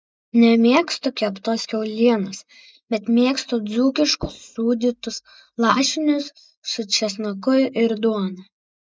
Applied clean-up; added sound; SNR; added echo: neural mask model DeepFilterNet 3.